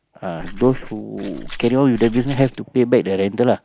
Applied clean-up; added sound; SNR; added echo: neural mask model Resemble Enhance denoiser.